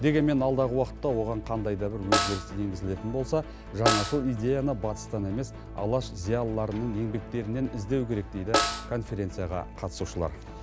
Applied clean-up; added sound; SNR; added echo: none; Snare drum; 3 dB; none.